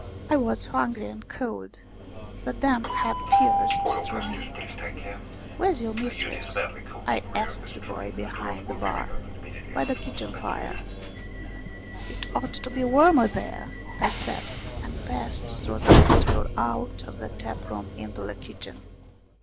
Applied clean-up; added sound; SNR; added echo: none; Train; -2 dB; none.